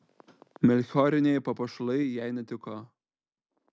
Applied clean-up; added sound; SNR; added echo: none; none; none; none.